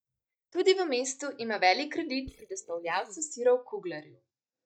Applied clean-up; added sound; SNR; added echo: neural mask model DeepFilterNet 3.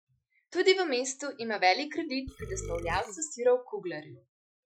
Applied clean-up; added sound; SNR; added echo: classical method Wiener filter.